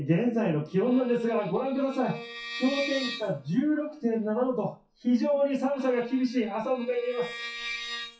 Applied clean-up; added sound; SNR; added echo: classical method WPE with log-MMSE.